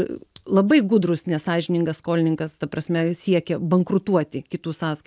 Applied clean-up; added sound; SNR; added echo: none; none; none; none.